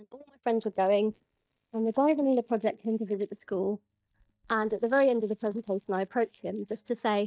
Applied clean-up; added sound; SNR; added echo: neural mask model DeepFilterNet 3.